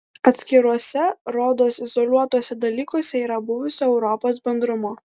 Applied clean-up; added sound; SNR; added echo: none; none; none; none.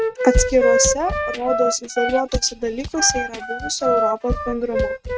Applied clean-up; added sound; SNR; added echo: neural mask model RNNoise.